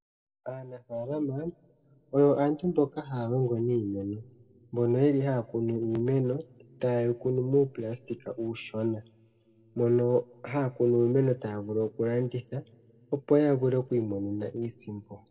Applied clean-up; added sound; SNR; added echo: none; none; none; reverberation time 1.3 s.